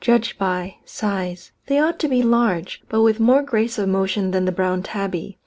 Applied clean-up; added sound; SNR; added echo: none; none; none; none.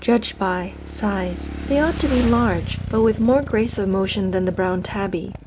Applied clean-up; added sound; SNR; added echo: none; Motorcycle / Engine; 9 dB; none.